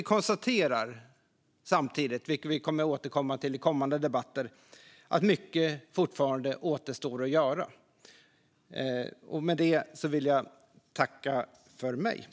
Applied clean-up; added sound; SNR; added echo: none; none; none; none.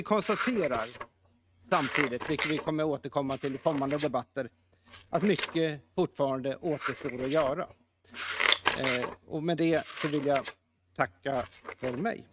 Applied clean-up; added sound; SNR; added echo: neural mask model RNNoise.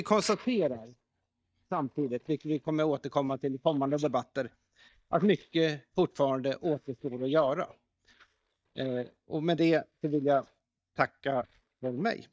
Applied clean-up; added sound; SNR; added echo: neural mask model DeepFilterNet 3.